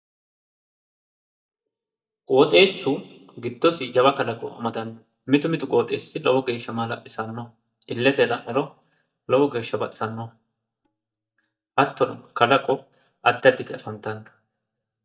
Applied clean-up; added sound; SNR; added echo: neural mask model DeepFilterNet 3.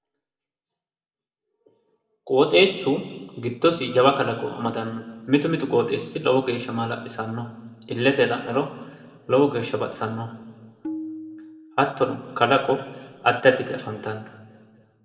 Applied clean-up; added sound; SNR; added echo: none; Tabla; 14 dB; reverberation time 1.5 s.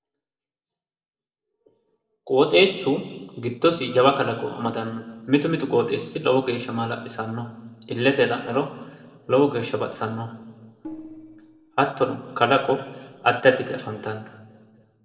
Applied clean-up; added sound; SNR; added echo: neural separator model SepFormer DNS4.